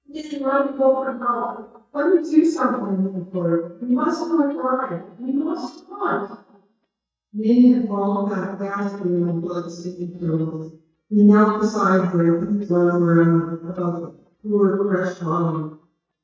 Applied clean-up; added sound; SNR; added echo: neural mask model DeepFilterNet 3.